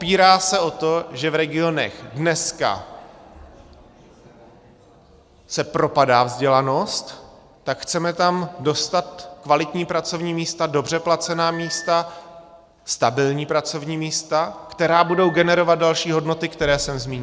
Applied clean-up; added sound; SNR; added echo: none; Telephone; 18 dB; none.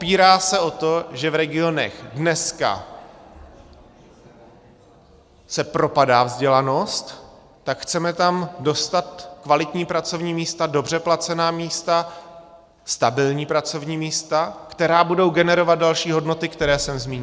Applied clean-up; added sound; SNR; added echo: none; none; none; none.